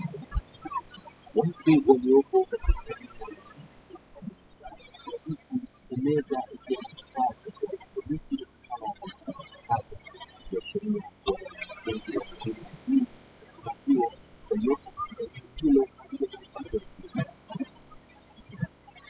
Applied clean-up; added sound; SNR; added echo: classical method spectral subtraction.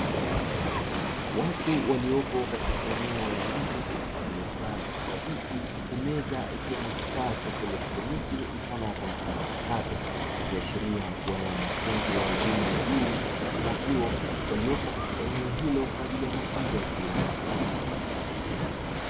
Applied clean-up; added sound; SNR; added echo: none; Waves, surf; -3 dB; none.